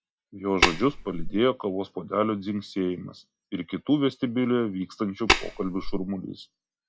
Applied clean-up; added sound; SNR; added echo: classical method log-MMSE.